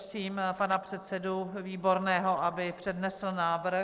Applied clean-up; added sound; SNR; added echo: neural separator model SepFormer DNS4.